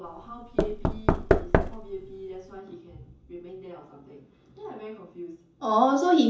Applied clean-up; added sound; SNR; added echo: none; Knock / Wood; -2 dB; reverberation time 0.7 s.